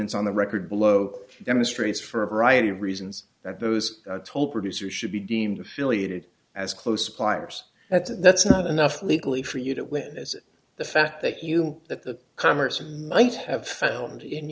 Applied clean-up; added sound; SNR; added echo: none; none; none; none.